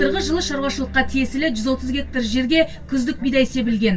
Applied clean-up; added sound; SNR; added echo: none; Bowed string instrument; 14 dB; reverberation time 0.1 s.